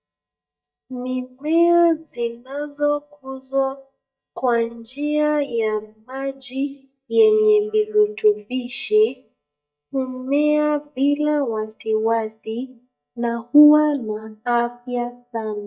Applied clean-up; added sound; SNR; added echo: neural mask model DeepFilterNet 3.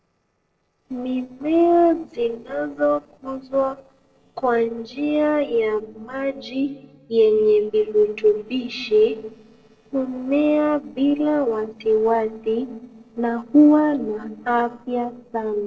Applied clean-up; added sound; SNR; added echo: neural separator model SepFormer DNS4.